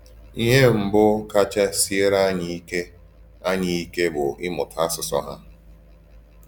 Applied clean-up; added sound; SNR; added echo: none; none; none; none.